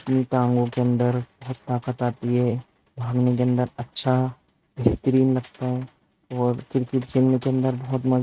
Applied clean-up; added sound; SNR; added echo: neural mask model RNNoise.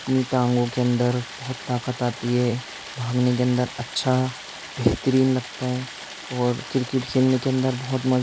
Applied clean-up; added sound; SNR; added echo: none; Stream; 14 dB; none.